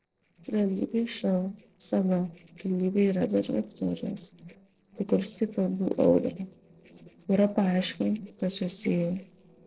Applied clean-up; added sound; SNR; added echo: neural separator model SepFormer DNS4.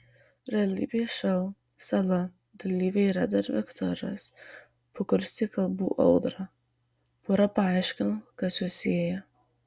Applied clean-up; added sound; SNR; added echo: none; none; none; none.